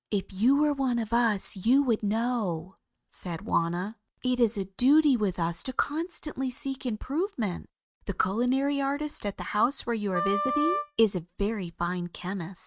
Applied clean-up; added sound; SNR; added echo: neural mask model RNNoise.